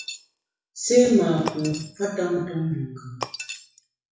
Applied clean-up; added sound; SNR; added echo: classical method WPE with log-MMSE.